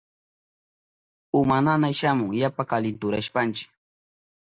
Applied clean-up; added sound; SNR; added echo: none; none; none; none.